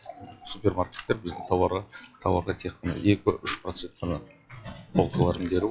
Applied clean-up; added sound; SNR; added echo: classical method log-MMSE.